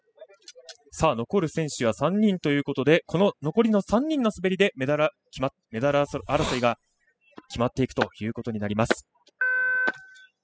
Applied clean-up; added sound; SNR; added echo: classical method spectral subtraction.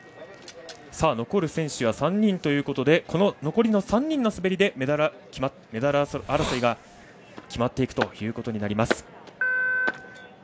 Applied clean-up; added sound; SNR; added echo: none; Hiss; 11 dB; none.